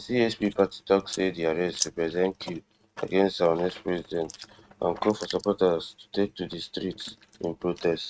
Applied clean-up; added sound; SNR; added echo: neural mask model RNNoise.